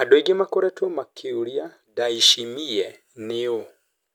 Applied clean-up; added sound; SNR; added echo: none; none; none; none.